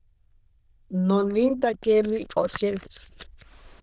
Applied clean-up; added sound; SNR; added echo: neural diffusion model UNIVERSE++.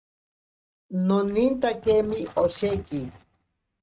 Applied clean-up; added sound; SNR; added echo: neural mask model RNNoise.